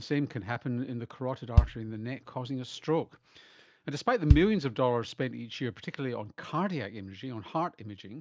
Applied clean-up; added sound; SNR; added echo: none; Bass drum; -2 dB; none.